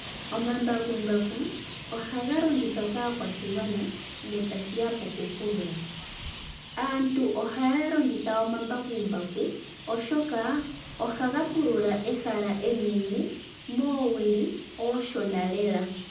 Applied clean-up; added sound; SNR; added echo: none; Traffic noise, roadway noise; 13 dB; reverberation time 0.6 s.